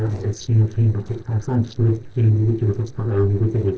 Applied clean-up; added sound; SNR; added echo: neural separator model SepFormer DNS4.